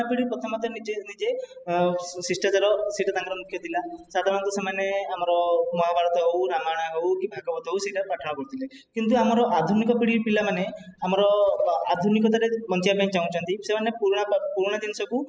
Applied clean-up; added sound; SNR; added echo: classical method spectral subtraction.